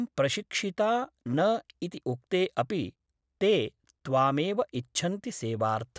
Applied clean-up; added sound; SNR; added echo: none; none; none; none.